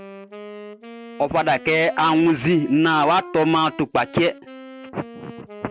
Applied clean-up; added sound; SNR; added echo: none; Wind instrument, woodwind instrument; 18 dB; none.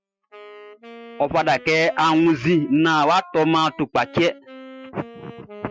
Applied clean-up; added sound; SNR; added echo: classical method Wiener filter.